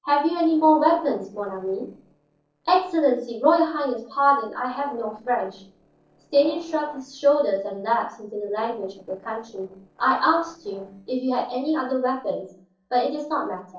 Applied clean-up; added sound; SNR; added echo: neural separator model SepFormer DNS4.